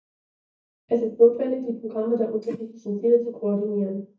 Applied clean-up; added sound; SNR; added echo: neural mask model DeepFilterNet 3.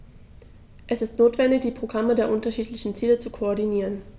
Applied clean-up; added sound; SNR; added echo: none; none; none; none.